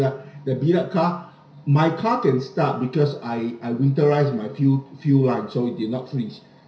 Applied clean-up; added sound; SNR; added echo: none; none; none; reverberation time 0.5 s.